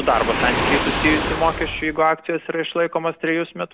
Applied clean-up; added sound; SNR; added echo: none; Waves, surf; 4 dB; none.